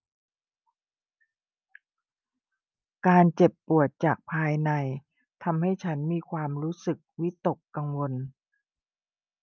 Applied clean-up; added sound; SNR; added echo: none; none; none; none.